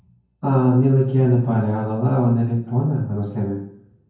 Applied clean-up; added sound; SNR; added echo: none; none; none; reverberation time 0.9 s.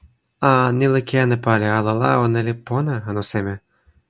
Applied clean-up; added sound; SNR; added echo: none; none; none; none.